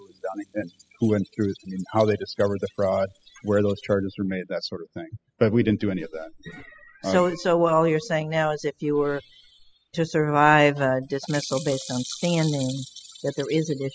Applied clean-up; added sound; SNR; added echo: classical method spectral subtraction.